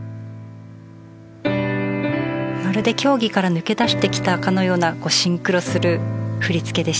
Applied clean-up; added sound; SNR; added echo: none; none; none; none.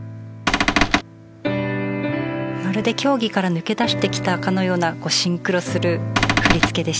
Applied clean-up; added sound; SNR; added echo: none; Cupboard open or close / Door; -4 dB; none.